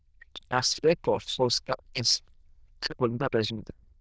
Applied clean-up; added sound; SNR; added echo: neural diffusion model UNIVERSE++.